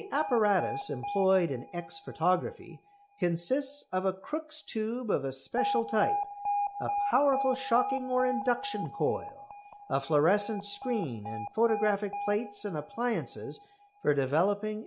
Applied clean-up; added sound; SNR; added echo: none; Alarm; 7 dB; none.